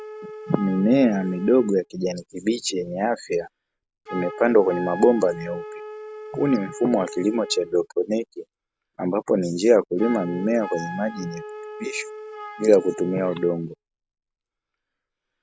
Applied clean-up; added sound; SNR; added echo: none; Wind instrument, woodwind instrument; 15 dB; none.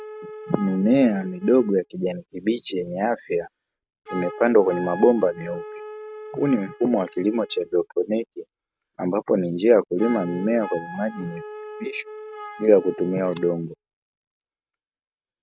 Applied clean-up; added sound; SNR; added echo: neural mask model RNNoise.